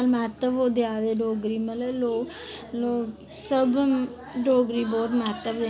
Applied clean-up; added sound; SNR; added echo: none; none; none; none.